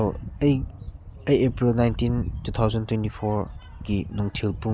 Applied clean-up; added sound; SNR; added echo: none; none; none; none.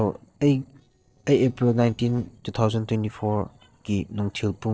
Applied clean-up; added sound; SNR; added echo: neural separator model SepFormer DNS4.